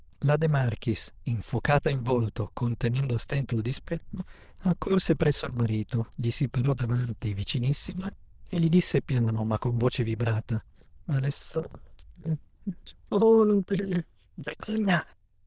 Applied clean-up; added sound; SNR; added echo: neural diffusion model UNIVERSE++.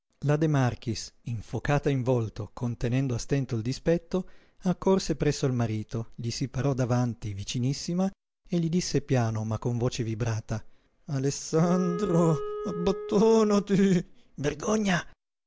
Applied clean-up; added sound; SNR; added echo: none; Wind instrument, woodwind instrument; 9 dB; none.